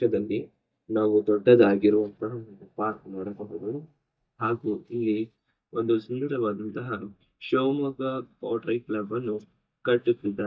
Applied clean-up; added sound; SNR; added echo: neural mask model DeepFilterNet 3.